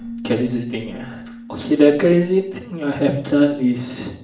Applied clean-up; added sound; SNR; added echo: none; Keyboard (musical); 17 dB; reverberation time 0.5 s.